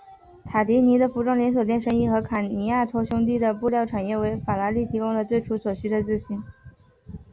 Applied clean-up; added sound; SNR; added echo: none; none; none; none.